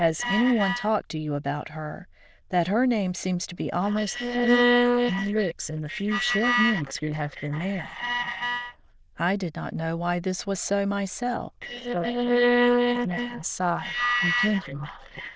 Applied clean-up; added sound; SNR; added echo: neural diffusion model UNIVERSE++.